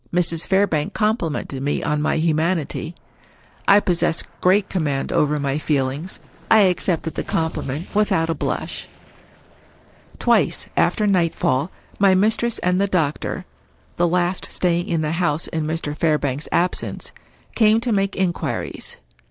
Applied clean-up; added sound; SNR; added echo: neural separator model SepFormer DNS4.